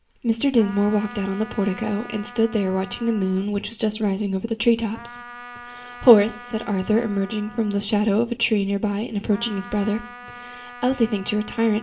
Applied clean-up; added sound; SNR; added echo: none; Trumpet; 19 dB; reverberation time 0.3 s.